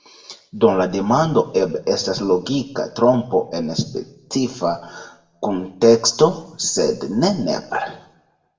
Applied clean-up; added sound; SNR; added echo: none; none; none; reverberation time 0.6 s.